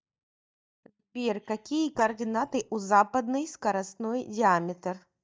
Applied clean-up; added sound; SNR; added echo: neural mask model DeepFilterNet 3.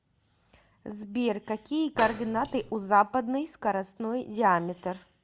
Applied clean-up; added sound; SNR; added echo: none; Door; 9 dB; none.